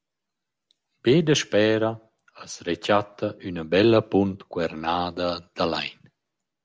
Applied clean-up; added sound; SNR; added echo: none; none; none; none.